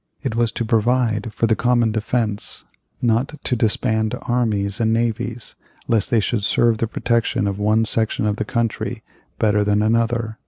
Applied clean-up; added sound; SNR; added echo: none; none; none; none.